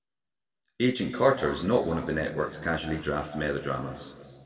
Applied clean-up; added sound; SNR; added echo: none; none; none; reverberation time 1.9 s.